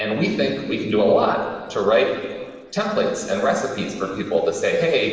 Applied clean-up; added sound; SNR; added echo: neural separator model SepFormer DNS4.